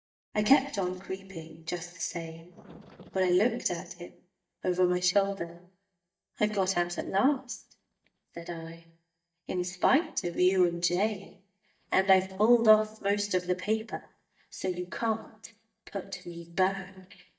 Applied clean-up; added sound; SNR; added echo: neural mask model DeepFilterNet 3.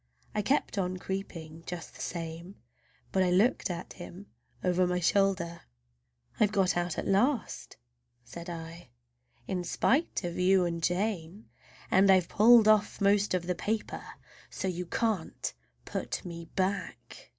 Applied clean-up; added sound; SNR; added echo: none; none; none; none.